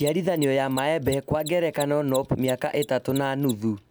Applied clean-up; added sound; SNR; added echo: none; Mechanisms; 18 dB; none.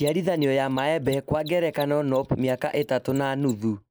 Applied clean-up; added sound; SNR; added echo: neural mask model Resemble Enhance denoiser.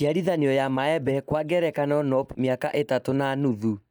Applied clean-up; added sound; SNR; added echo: neural mask model DeepFilterNet 3.